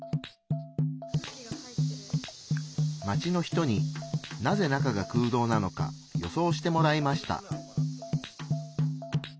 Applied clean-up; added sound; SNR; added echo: none; none; none; none.